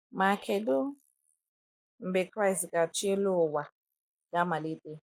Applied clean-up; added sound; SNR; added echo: neural mask model Resemble Enhance denoiser.